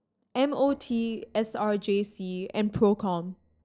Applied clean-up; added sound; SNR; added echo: neural separator model SepFormer DNS4.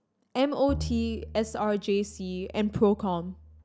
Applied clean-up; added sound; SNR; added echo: none; Bowed string instrument; 12 dB; none.